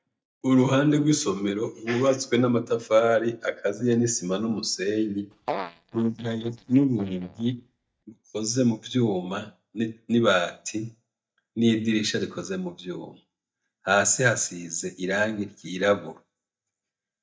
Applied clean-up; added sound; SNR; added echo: neural mask model DeepFilterNet 3.